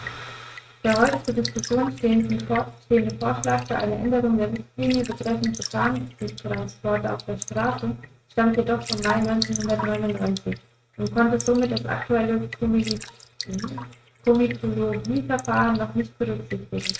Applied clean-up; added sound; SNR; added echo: neural mask model RNNoise.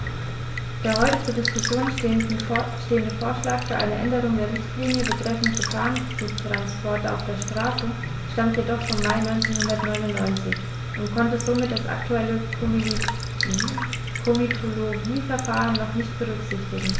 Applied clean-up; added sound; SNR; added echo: none; Raindrop / Drip; 8 dB; none.